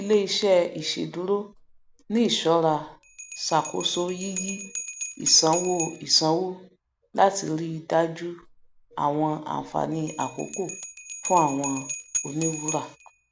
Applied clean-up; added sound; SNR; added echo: none; Bell; 7 dB; none.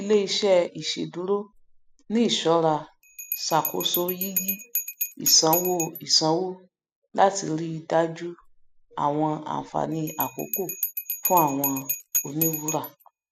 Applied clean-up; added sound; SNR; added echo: classical method spectral subtraction.